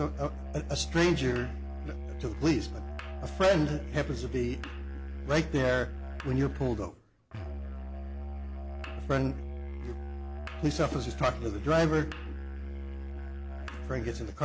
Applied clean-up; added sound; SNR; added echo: none; Musical instrument; 6 dB; none.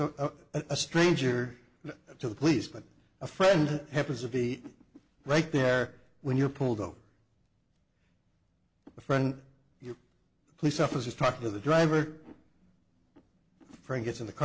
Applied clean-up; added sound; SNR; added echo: none; none; none; none.